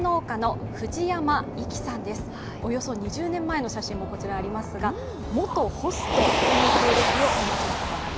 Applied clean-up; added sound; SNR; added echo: none; Motor vehicle (road); 0 dB; none.